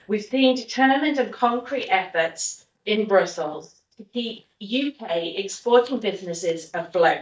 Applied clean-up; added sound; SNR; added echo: neural mask model DeepFilterNet 3.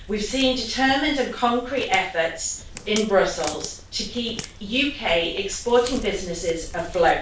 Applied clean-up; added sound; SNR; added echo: none; Walk, footsteps; 14 dB; reverberation time 0.3 s.